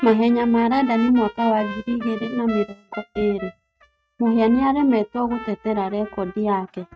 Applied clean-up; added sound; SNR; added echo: neural mask model RNNoise.